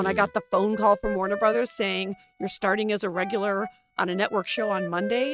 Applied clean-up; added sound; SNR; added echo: neural mask model RNNoise.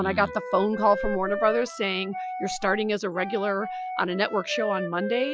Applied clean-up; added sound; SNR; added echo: classical method Wiener filter.